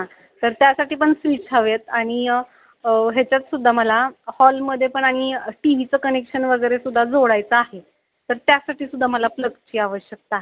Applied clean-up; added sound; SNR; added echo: none; none; none; none.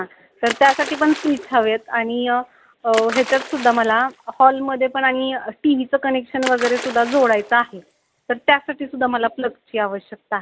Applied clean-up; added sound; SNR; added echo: none; Splash, splatter; 14 dB; none.